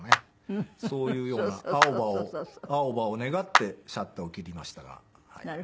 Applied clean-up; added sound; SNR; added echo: none; Clapping; 0 dB; none.